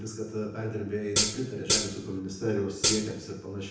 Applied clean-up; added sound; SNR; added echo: none; Hi-hat; -4 dB; reverberation time 0.9 s.